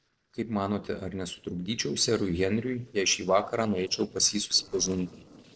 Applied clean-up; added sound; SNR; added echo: neural separator model SepFormer DNS4.